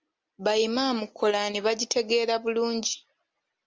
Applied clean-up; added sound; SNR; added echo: none; none; none; none.